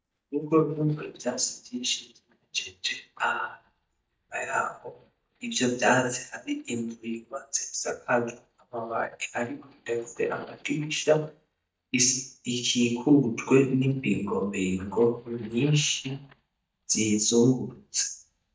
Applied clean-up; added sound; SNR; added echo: neural mask model DeepFilterNet 3.